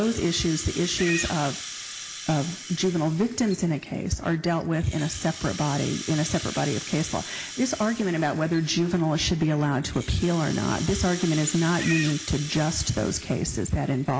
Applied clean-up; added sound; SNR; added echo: none; Livestock, farm animals, working animals + Rattle (instrument); 12 dB; none.